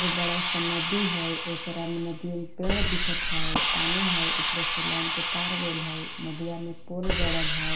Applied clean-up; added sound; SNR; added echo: none; Hiss; -5 dB; reverberation time 0.5 s.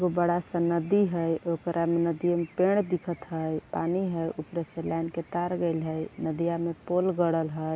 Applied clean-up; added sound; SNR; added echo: none; none; none; none.